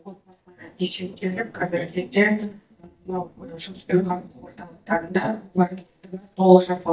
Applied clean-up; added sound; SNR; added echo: neural mask model DeepFilterNet 3.